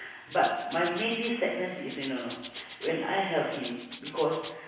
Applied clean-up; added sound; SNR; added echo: none; Rattle (instrument); 14 dB; reverberation time 1.1 s.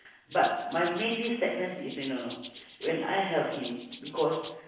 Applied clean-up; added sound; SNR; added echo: neural separator model SepFormer DNS4.